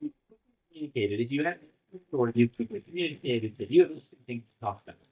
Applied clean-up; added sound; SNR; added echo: neural mask model DeepFilterNet 3.